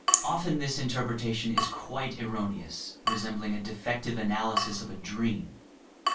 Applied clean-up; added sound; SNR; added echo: none; Drip / Water tap, faucet; 3 dB; reverberation time 0.2 s.